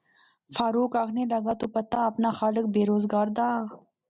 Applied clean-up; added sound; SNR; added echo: none; none; none; none.